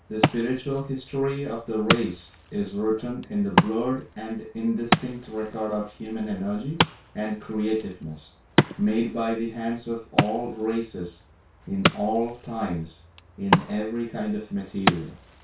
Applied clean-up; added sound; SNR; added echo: none; Wood; 1 dB; reverberation time 0.2 s.